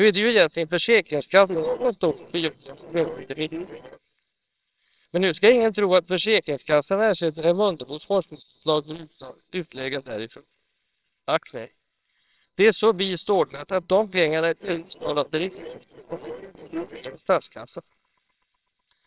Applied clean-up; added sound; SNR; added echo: neural separator model SepFormer WHAMR!.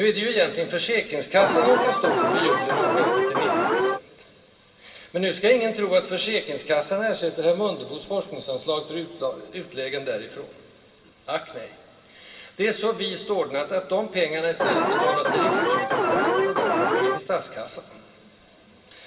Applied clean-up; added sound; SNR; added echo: none; Alarm; -4 dB; reverberation time 1.7 s.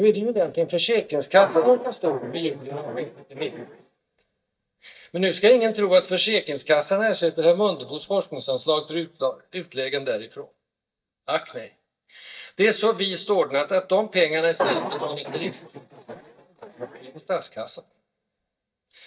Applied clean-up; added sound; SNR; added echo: neural mask model DeepFilterNet 3.